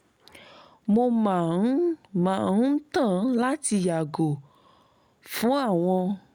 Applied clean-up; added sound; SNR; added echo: none; none; none; none.